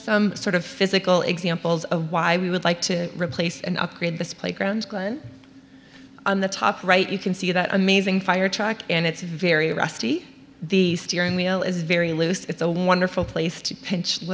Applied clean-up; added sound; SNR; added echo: none; none; none; none.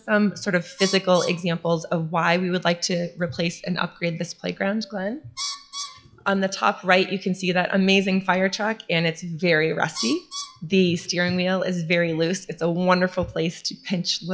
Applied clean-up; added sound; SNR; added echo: classical method log-MMSE.